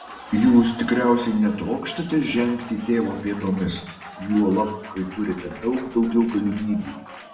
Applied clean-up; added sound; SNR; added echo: none; Applause; 18 dB; reverberation time 0.8 s.